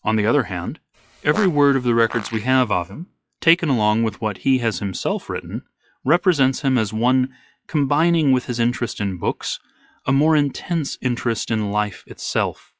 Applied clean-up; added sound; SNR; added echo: classical method log-MMSE.